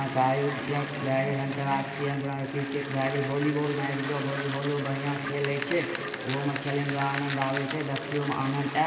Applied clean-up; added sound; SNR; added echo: none; Bicycle; 8 dB; reverberation time 2.5 s.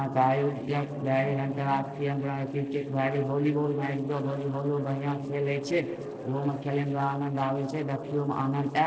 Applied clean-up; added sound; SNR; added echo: neural separator model SepFormer DNS4.